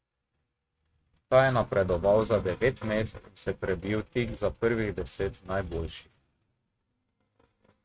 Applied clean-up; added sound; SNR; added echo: neural mask model RNNoise.